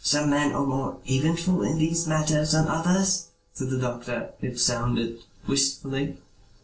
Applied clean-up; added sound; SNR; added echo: neural separator model SepFormer DNS4.